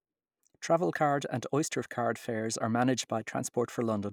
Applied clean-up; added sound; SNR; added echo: neural mask model Resemble Enhance denoiser.